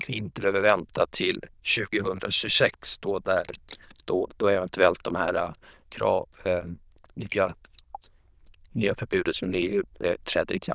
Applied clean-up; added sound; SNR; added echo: neural diffusion model UNIVERSE++.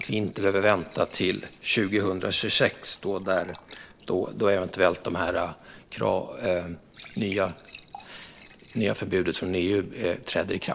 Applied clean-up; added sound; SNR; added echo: neural separator model SepFormer DNS4.